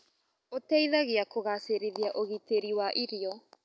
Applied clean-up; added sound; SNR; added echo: none; none; none; none.